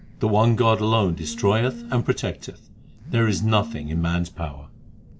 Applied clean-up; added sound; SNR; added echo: none; Telephone; 15 dB; none.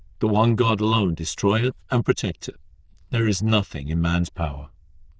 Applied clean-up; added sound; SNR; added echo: neural diffusion model UNIVERSE++.